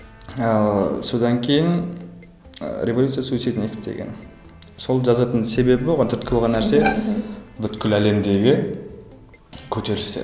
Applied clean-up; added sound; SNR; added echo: none; Bowed string instrument; 8 dB; none.